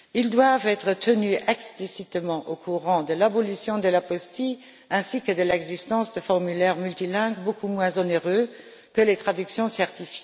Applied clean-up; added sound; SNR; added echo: none; none; none; none.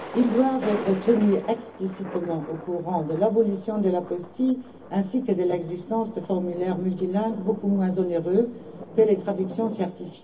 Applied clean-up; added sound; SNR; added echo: none; Thunder; 14 dB; reverberation time 0.3 s.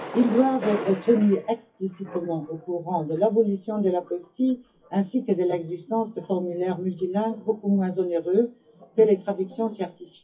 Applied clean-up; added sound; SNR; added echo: classical method WPE with log-MMSE.